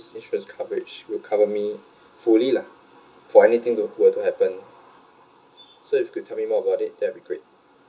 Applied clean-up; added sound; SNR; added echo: none; none; none; reverberation time 0.2 s.